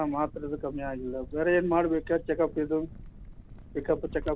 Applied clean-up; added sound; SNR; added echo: none; Crackle; 14 dB; none.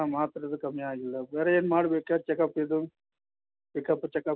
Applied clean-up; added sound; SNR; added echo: none; none; none; none.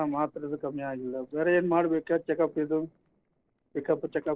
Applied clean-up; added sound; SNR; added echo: neural separator model SepFormer DNS4.